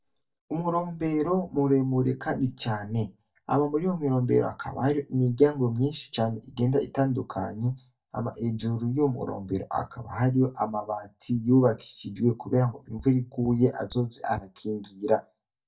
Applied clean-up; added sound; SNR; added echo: neural mask model DeepFilterNet 3.